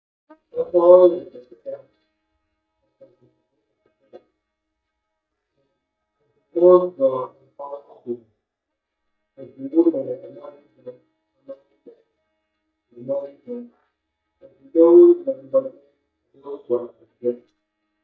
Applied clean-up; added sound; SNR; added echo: neural mask model DeepFilterNet 3.